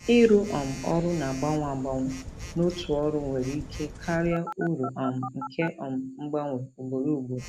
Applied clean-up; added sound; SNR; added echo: none; Telephone; 13 dB; none.